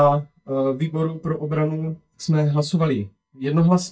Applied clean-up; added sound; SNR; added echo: neural mask model DeepFilterNet 3.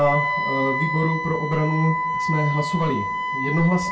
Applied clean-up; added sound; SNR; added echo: none; Wind instrument, woodwind instrument; 2 dB; reverberation time 0.2 s.